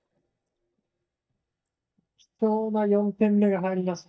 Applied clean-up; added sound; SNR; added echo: neural mask model DeepFilterNet 3.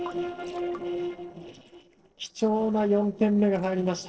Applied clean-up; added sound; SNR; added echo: neural separator model SepFormer DNS4.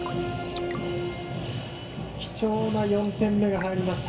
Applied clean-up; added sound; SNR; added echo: none; Raindrop / Drip / Trickle, dribble; 16 dB; reverberation time 0.7 s.